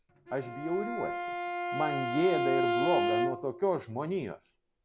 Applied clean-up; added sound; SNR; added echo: none; Bowed string instrument; 0 dB; none.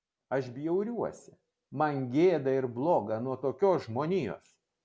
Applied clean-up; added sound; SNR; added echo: none; none; none; none.